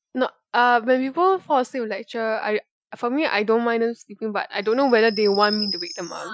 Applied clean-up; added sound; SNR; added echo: classical method Wiener filter.